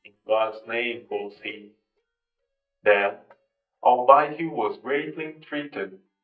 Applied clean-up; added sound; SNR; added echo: neural mask model DeepFilterNet 3.